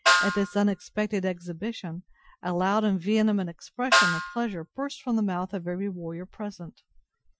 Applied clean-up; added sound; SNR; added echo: classical method Wiener filter.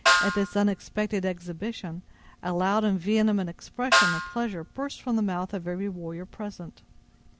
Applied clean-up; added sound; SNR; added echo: none; Snare drum; 0 dB; none.